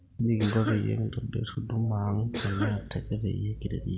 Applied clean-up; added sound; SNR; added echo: none; Cough; 9 dB; none.